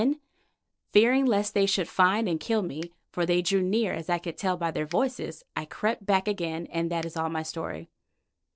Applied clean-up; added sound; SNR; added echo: neural separator model SepFormer DNS4.